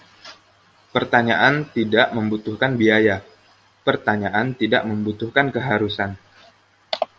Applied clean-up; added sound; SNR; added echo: none; none; none; none.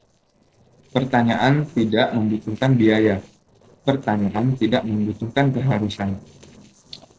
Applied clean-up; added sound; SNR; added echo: neural separator model SepFormer DNS4.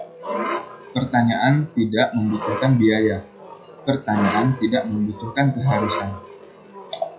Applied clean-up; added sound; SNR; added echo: classical method WPE with log-MMSE.